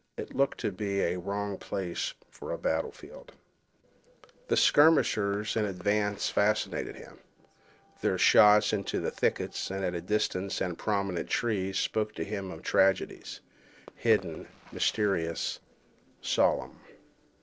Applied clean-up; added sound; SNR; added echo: neural separator model SepFormer DNS4.